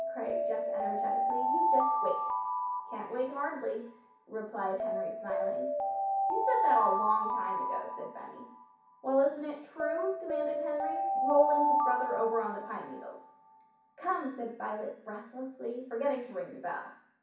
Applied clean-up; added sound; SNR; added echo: none; Alarm; -2 dB; reverberation time 0.6 s.